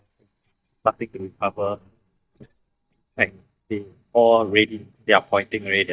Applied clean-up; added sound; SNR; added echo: neural mask model DeepFilterNet 3.